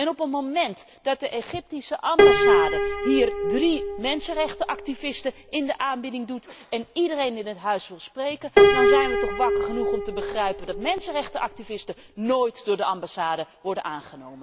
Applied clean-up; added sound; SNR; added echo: none; Piano; -4 dB; none.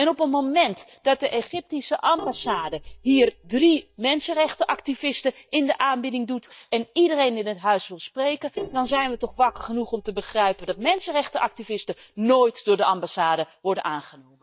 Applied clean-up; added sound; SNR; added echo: neural mask model DeepFilterNet 3.